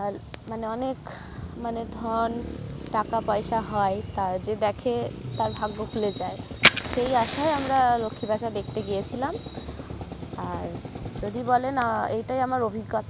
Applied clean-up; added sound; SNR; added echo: none; Fire; 8 dB; none.